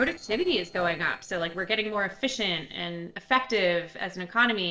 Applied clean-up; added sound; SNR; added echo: neural separator model SepFormer DNS4.